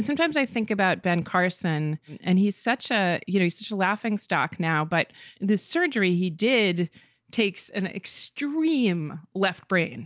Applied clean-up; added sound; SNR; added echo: none; none; none; none.